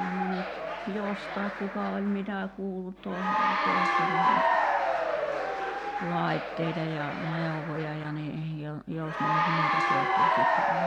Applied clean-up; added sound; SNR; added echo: none; Applause / Cheering; -5 dB; none.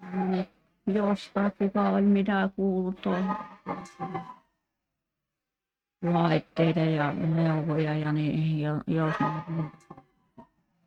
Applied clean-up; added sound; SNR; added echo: neural mask model RNNoise.